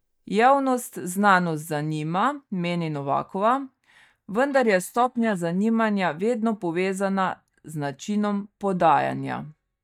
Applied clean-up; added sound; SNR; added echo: neural mask model DeepFilterNet 3.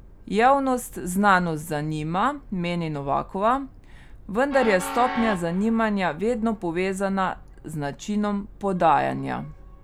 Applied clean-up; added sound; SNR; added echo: none; Train; 15 dB; none.